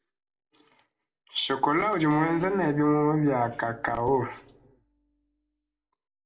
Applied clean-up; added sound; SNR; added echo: neural separator model SepFormer DNS4.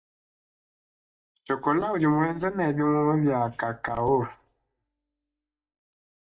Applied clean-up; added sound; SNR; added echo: neural mask model DeepFilterNet 3.